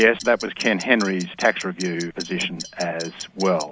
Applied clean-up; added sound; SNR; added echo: none; Clock; 15 dB; none.